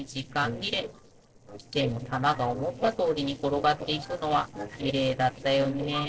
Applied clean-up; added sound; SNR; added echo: neural separator model SepFormer DNS4.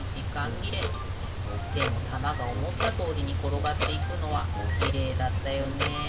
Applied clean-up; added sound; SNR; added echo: none; Clock; -3 dB; reverberation time 1.9 s.